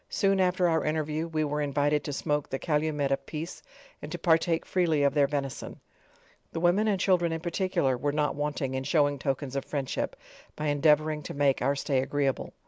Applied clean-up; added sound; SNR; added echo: none; none; none; none.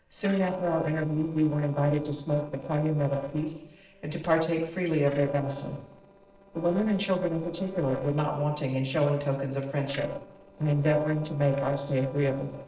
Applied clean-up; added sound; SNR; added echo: neural separator model SepFormer DNS4.